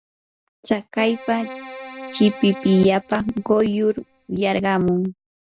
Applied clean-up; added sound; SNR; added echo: none; Keyboard (musical); 15 dB; none.